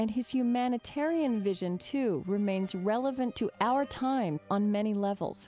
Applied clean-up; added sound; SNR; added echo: none; none; none; none.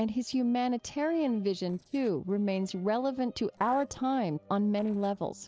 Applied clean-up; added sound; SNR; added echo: neural separator model SepFormer DNS4.